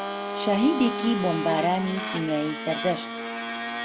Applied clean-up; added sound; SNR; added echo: none; Domestic sounds, home sounds; 5 dB; none.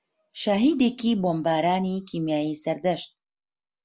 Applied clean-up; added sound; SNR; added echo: none; none; none; none.